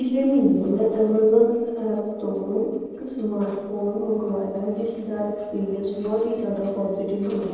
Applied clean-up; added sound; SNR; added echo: neural separator model SepFormer DNS4.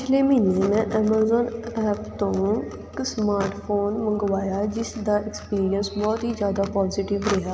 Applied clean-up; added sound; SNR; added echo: none; none; none; none.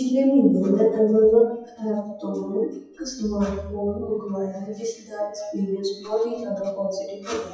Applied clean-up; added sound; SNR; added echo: classical method WPE with log-MMSE.